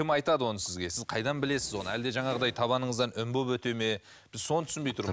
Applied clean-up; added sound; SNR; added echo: none; Door; 18 dB; none.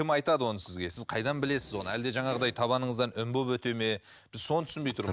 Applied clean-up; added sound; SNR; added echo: neural mask model DeepFilterNet 3.